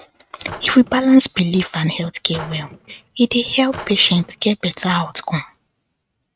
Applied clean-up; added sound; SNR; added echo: neural mask model RNNoise.